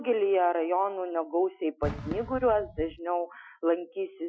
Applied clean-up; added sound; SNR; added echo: classical method Wiener filter.